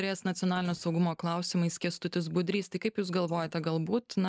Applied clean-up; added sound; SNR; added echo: neural mask model Resemble Enhance denoiser.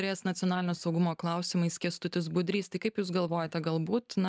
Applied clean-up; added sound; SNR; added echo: neural mask model DeepFilterNet 3.